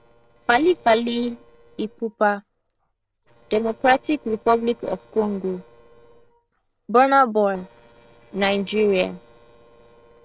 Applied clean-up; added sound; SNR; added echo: neural separator model SepFormer DNS4.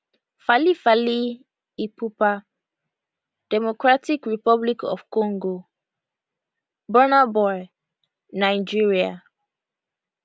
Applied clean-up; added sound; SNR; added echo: none; none; none; none.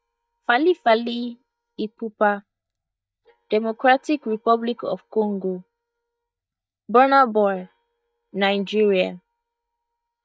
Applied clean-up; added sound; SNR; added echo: neural mask model DeepFilterNet 3.